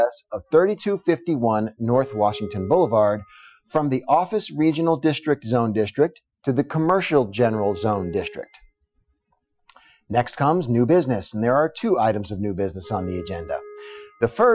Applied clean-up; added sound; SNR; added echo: classical method Wiener filter.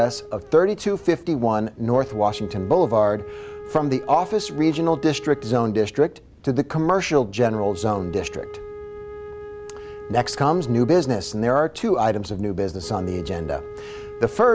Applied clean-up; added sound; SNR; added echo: none; Wind instrument, woodwind instrument; 15 dB; none.